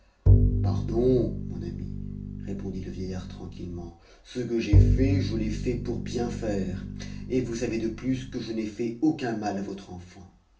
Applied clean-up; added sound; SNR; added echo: none; Bowed string instrument; -4 dB; reverberation time 0.4 s.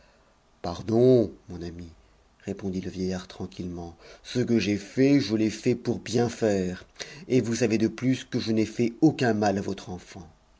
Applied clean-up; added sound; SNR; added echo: none; none; none; none.